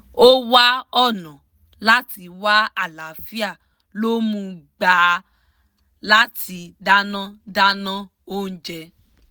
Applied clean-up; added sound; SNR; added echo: none; none; none; none.